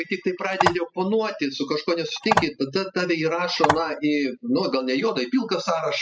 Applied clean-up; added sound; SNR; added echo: classical method spectral subtraction.